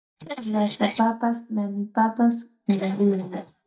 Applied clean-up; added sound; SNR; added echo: neural mask model DeepFilterNet 3.